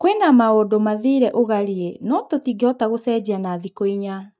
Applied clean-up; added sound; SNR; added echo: neural mask model DeepFilterNet 3.